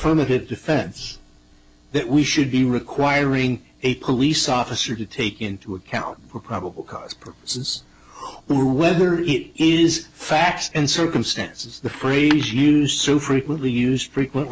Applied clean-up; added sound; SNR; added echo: none; Coin (dropping); 14 dB; none.